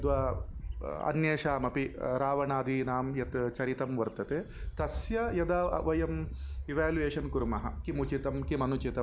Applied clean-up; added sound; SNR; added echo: none; Bird; 8 dB; none.